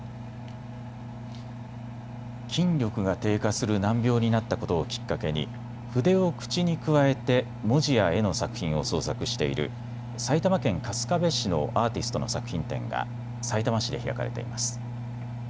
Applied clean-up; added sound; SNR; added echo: none; Engine; 9 dB; none.